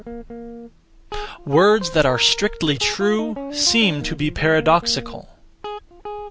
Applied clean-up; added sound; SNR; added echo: none; Guitar; 13 dB; none.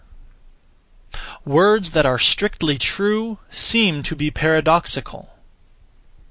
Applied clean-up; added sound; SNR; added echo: none; none; none; none.